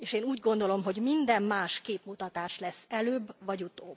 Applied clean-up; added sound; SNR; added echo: none; none; none; none.